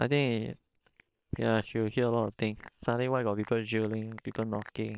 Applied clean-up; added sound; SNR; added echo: neural separator model SepFormer WHAM!.